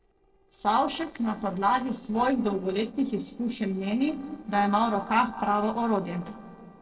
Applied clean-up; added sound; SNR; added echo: neural separator model SepFormer DNS4.